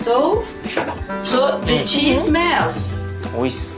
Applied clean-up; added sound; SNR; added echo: none; Wind instrument, woodwind instrument; 13 dB; none.